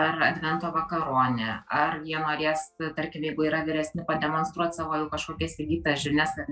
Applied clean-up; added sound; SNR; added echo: none; none; none; none.